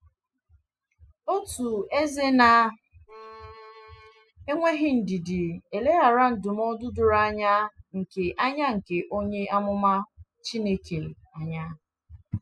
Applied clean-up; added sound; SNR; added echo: classical method spectral subtraction.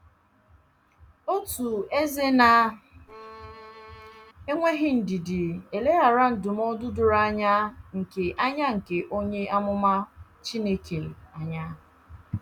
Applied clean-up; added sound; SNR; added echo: none; Bowed string instrument; 19 dB; none.